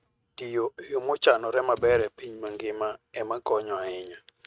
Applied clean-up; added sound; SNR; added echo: neural mask model RNNoise.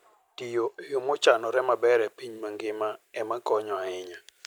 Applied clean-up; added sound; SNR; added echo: none; none; none; none.